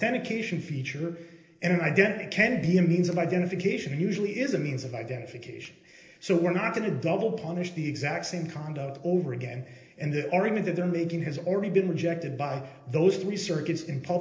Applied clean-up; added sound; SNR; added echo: neural separator model SepFormer DNS4.